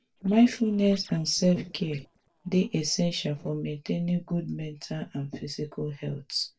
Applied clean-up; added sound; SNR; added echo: neural separator model SepFormer DNS4.